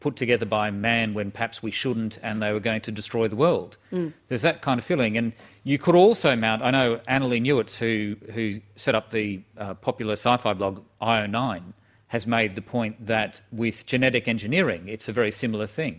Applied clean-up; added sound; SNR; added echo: none; none; none; none.